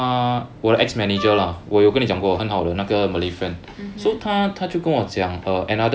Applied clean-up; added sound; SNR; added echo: none; Wind instrument, woodwind instrument; 11 dB; none.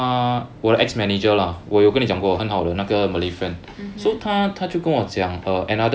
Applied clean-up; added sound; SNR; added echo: none; none; none; none.